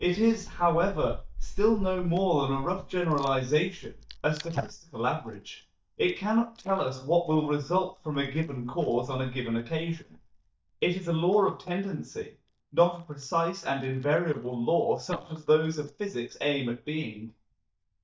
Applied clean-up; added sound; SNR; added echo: neural mask model DeepFilterNet 3.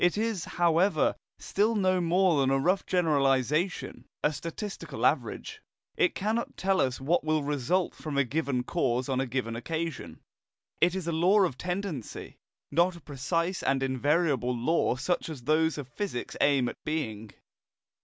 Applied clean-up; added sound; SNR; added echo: none; none; none; none.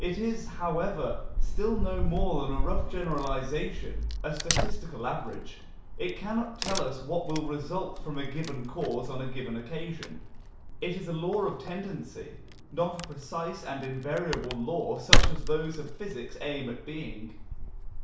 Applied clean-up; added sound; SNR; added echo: none; Tearing / Wood; -4 dB; reverberation time 0.6 s.